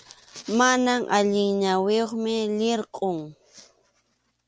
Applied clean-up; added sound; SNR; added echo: none; none; none; none.